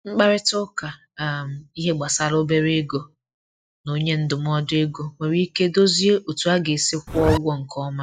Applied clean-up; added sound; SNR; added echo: classical method log-MMSE.